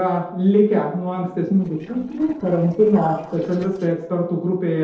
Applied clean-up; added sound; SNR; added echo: neural separator model SepFormer DNS4.